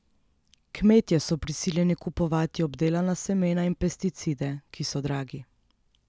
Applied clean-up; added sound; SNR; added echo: none; none; none; none.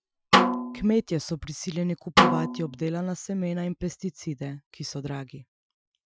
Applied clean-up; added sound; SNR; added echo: classical method Wiener filter.